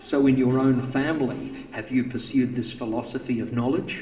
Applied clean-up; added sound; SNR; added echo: none; none; none; reverberation time 1.4 s.